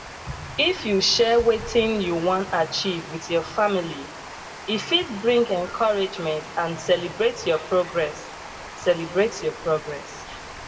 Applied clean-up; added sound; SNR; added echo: none; Water; 14 dB; reverberation time 0.9 s.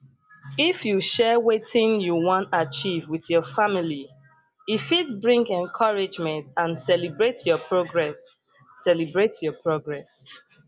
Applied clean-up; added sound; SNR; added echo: none; none; none; none.